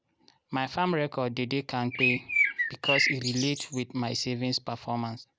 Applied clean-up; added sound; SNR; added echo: none; Bird; -2 dB; none.